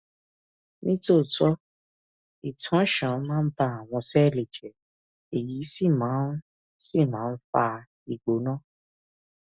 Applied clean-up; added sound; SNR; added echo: none; none; none; none.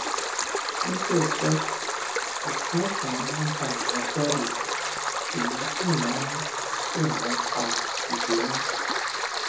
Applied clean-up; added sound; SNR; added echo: none; Stream; -3 dB; reverberation time 0.6 s.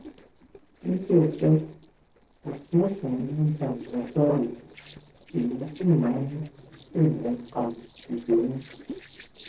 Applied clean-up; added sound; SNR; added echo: neural separator model SepFormer DNS4.